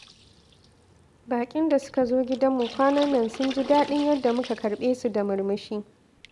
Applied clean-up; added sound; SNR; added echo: none; Water / Splash, splatter; 18 dB; none.